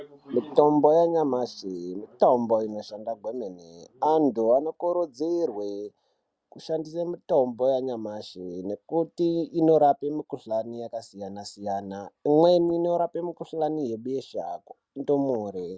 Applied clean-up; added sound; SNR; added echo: none; none; none; none.